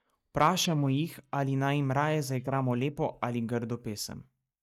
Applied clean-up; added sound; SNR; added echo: neural mask model DeepFilterNet 3.